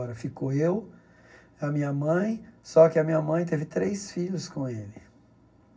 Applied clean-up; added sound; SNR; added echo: none; none; none; reverberation time 0.4 s.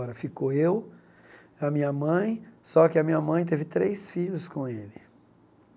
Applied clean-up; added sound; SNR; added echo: none; none; none; none.